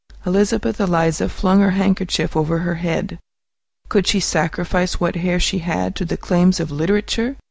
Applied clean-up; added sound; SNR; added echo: none; none; none; none.